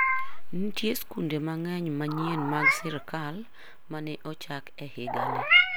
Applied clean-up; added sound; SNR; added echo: none; Meow; -1 dB; none.